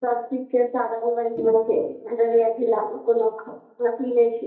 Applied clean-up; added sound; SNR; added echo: neural mask model DeepFilterNet 3.